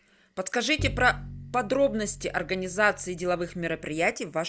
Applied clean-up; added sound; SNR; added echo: none; Bowed string instrument; 11 dB; none.